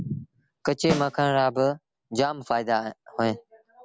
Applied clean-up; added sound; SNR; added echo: none; Snare drum; 10 dB; none.